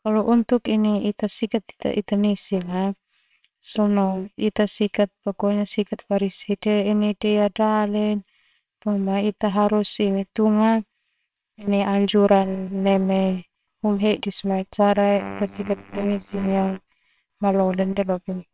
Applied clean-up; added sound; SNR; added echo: neural separator model SepFormer WHAMR!.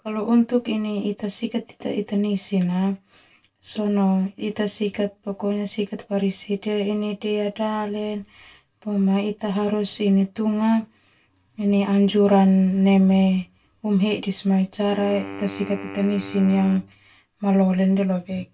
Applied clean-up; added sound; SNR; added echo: none; Wind instrument, woodwind instrument; 15 dB; reverberation time 0.1 s.